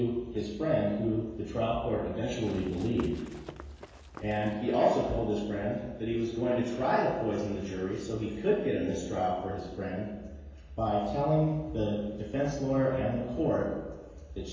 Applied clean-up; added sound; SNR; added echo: none; Run; 18 dB; reverberation time 1.2 s.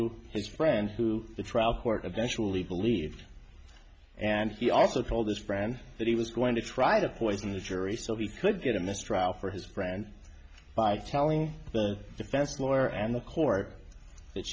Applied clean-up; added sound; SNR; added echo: none; none; none; none.